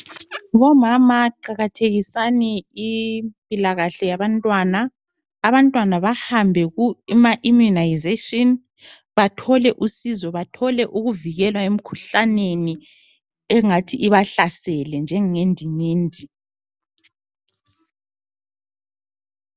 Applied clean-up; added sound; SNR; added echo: none; none; none; none.